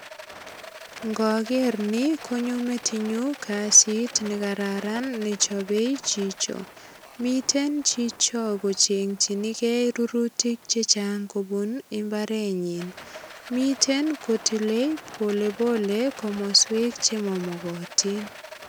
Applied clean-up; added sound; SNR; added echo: none; Rattle; 18 dB; none.